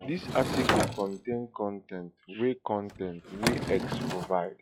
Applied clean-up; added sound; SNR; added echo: classical method log-MMSE.